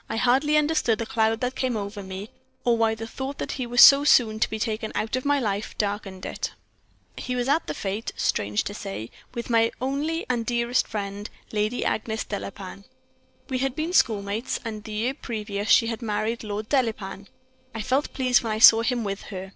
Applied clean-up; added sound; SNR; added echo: neural separator model SepFormer DNS4.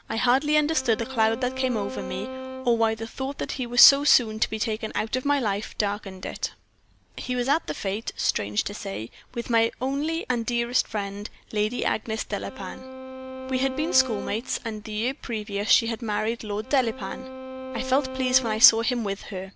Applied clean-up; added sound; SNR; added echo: none; Bowed string instrument; 10 dB; none.